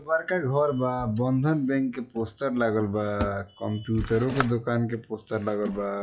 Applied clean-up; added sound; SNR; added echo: classical method WPE with log-MMSE.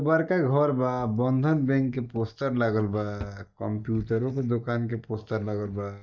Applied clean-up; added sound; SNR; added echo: neural mask model DeepFilterNet 3.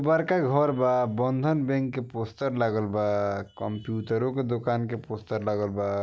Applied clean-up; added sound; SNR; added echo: none; none; none; none.